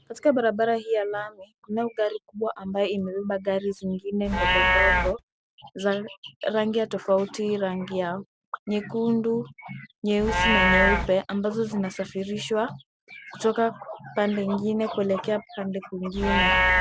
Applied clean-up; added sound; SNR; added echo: none; Livestock, farm animals, working animals; 3 dB; none.